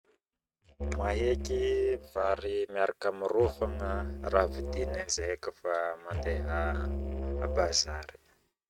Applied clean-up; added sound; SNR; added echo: neural mask model RNNoise.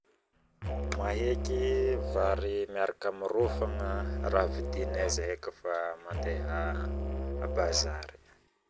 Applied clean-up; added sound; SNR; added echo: none; Musical instrument; 1 dB; none.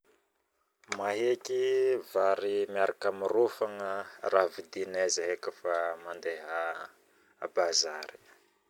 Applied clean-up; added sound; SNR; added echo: none; none; none; none.